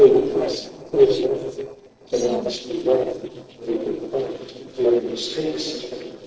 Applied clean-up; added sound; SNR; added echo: neural separator model SepFormer DNS4.